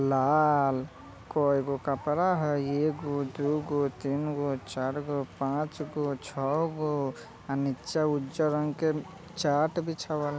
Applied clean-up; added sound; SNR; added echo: none; none; none; none.